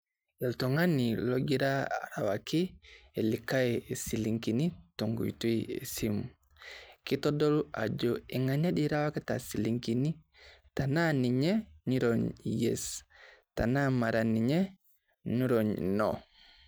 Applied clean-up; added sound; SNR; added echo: none; none; none; none.